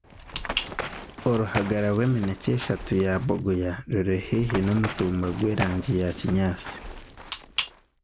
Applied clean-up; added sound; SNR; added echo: none; Run; 11 dB; none.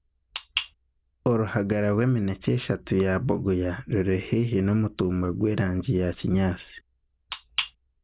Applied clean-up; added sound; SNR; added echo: none; none; none; none.